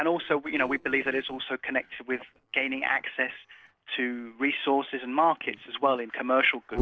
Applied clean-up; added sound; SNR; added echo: neural separator model SepFormer DNS4.